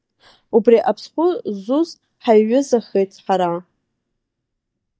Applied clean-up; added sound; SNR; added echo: neural mask model DeepFilterNet 3.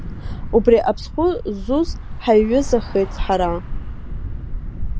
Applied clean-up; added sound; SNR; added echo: none; Traffic noise, roadway noise / Bus; 6 dB; none.